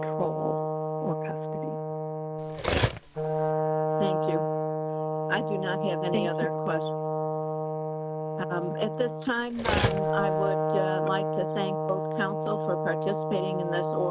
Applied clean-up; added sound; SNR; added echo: none; Cutlery, silverware + Brass instrument; -4 dB; none.